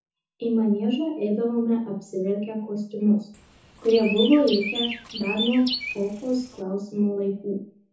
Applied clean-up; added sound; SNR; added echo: none; Chirp, tweet; 9 dB; reverberation time 0.5 s.